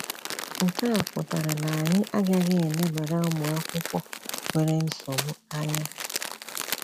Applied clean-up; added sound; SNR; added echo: none; Crumpling, crinkling; 8 dB; none.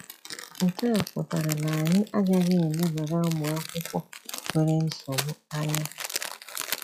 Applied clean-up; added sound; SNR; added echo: classical method log-MMSE.